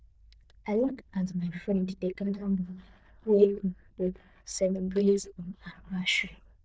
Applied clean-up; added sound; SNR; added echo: neural diffusion model UNIVERSE++.